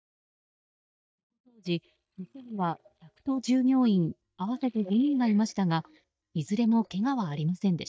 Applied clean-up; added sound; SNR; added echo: neural mask model DeepFilterNet 3.